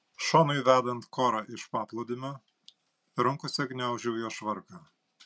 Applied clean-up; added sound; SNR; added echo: none; none; none; none.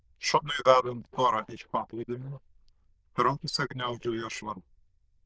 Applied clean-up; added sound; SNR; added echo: neural diffusion model UNIVERSE++.